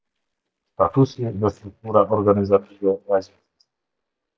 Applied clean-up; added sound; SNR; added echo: neural mask model DeepFilterNet 3.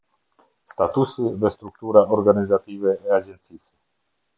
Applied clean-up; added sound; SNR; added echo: none; none; none; none.